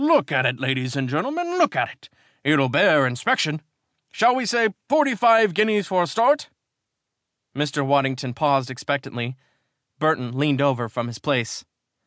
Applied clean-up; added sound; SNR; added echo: none; none; none; none.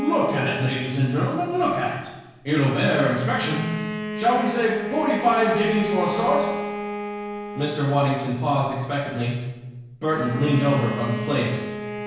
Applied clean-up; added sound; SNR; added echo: none; Bowed string instrument; 9 dB; reverberation time 1.0 s.